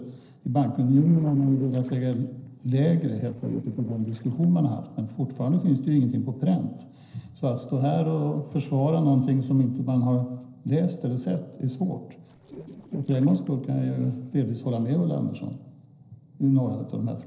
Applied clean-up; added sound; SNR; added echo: neural separator model SepFormer DNS4.